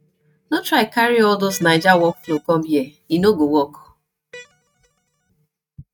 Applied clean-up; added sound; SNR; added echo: neural mask model RNNoise.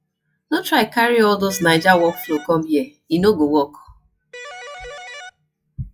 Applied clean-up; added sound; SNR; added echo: classical method log-MMSE.